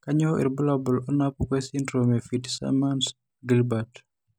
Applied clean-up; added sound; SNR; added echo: none; none; none; none.